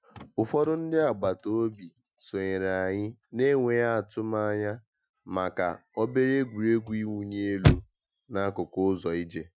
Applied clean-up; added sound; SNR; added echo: classical method Wiener filter.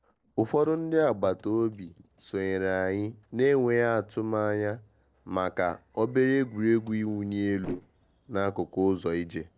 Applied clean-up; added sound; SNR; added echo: neural separator model SepFormer DNS4.